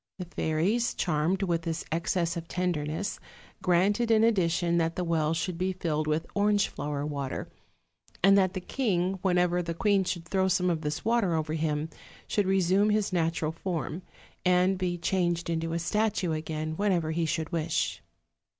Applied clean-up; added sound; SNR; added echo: none; none; none; none.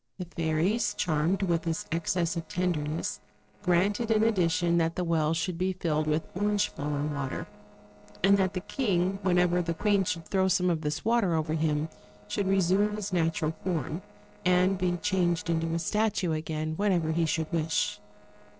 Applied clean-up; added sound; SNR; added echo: neural separator model SepFormer DNS4.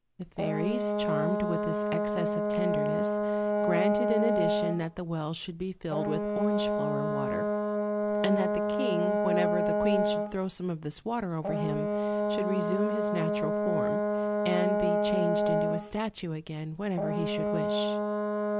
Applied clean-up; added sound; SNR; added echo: none; Brass instrument; -4 dB; none.